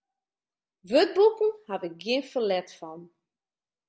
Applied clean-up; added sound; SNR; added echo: none; none; none; none.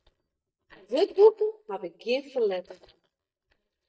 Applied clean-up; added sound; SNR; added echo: neural mask model DeepFilterNet 3.